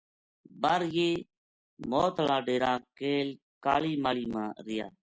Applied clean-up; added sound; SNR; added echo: none; none; none; none.